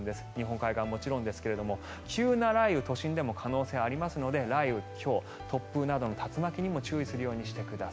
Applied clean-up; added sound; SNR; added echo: none; none; none; none.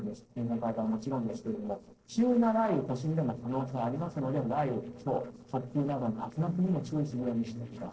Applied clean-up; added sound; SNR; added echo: neural separator model SepFormer DNS4.